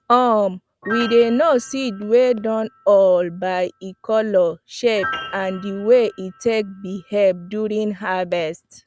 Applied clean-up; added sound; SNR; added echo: none; Piano; 17 dB; none.